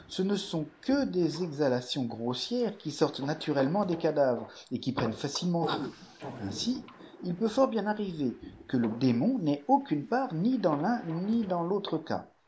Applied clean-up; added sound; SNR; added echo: neural mask model Resemble Enhance denoiser.